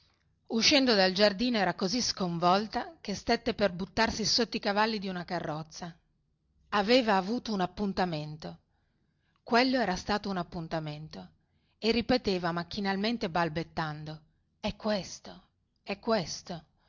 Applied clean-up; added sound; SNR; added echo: none; none; none; none.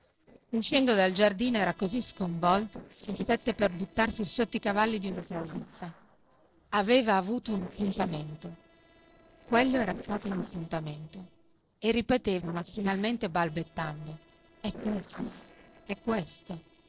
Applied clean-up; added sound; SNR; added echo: neural separator model SepFormer DNS4.